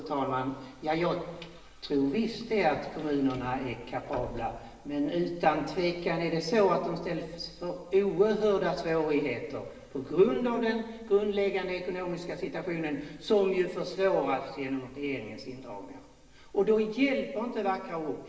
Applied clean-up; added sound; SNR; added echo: none; none; none; reverberation time 1.1 s.